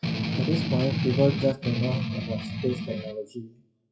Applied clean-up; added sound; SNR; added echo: classical method WPE with log-MMSE.